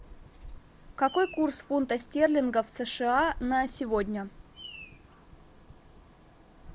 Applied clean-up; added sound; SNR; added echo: none; Bird vocalization, bird call, bird song; 18 dB; none.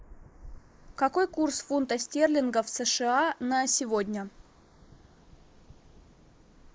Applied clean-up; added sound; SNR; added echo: neural mask model Resemble Enhance denoiser.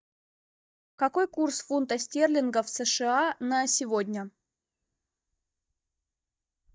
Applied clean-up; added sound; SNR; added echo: neural mask model DeepFilterNet 3.